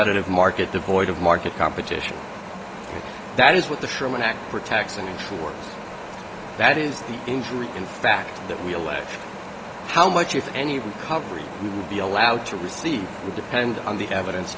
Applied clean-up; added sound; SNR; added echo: none; Wind; 11 dB; none.